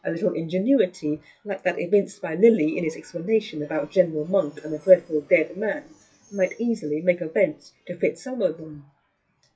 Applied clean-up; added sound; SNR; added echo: classical method WPE with log-MMSE.